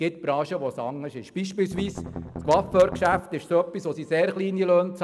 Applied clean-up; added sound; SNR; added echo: none; Strum; 10 dB; none.